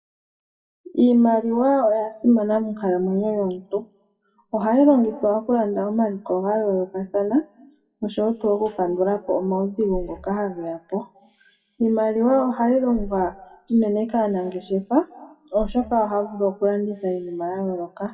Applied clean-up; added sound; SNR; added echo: classical method WPE with log-MMSE.